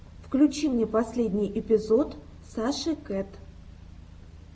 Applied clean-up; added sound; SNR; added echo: none; none; none; none.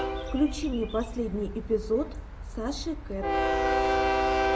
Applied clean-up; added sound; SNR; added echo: none; Train; -3 dB; none.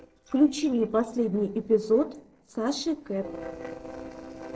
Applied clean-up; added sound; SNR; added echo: neural separator model SepFormer DNS4.